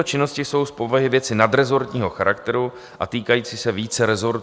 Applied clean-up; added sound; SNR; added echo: none; none; none; none.